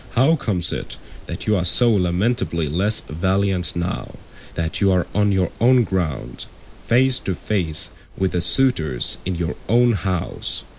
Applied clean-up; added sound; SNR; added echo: none; Insect; 18 dB; none.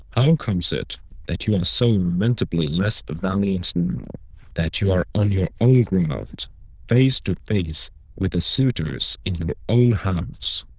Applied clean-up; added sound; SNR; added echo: neural diffusion model UNIVERSE++.